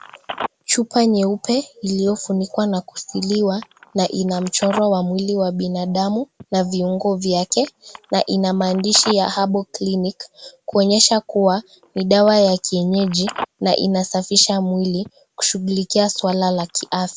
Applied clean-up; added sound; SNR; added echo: none; Telephone; 18 dB; none.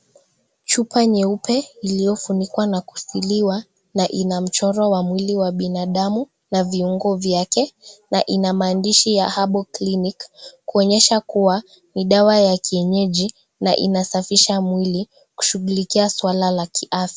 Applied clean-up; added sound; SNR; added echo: none; none; none; none.